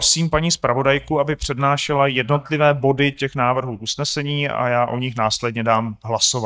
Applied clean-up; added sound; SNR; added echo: neural mask model DeepFilterNet 3.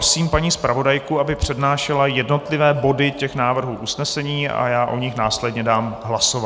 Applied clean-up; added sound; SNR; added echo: none; none; none; none.